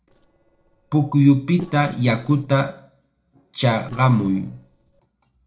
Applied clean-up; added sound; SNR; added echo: neural separator model SepFormer DNS4.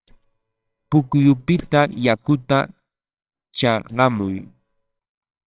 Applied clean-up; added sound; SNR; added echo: neural separator model SepFormer WHAMR!.